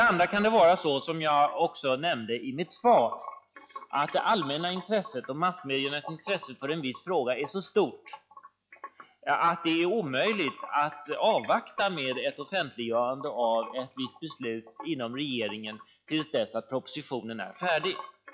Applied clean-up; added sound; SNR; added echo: classical method log-MMSE.